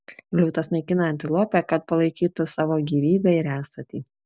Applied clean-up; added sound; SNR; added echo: none; none; none; none.